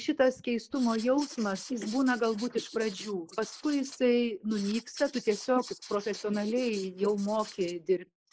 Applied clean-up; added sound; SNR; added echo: neural mask model Resemble Enhance denoiser.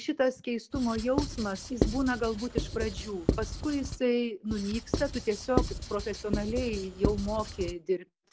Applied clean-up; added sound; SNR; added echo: none; Writing; 2 dB; none.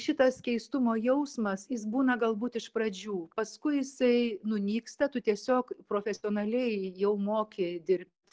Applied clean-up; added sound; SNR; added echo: none; none; none; none.